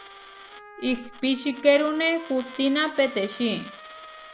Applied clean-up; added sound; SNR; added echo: none; Trumpet + Coin (dropping); 17 dB; none.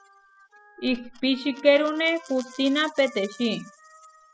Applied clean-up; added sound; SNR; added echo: classical method spectral subtraction.